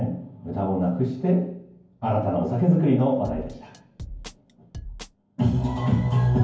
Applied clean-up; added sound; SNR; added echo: none; Drum kit; 15 dB; reverberation time 0.9 s.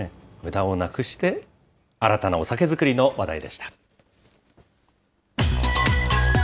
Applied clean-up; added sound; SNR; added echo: none; none; none; none.